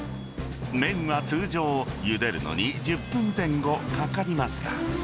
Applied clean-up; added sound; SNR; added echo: none; none; none; none.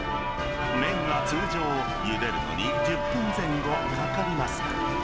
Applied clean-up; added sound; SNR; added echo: none; Church bell; -1 dB; none.